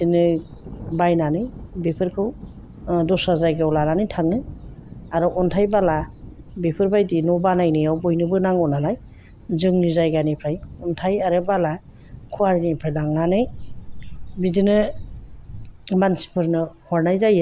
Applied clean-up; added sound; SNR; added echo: none; Thunder; 15 dB; none.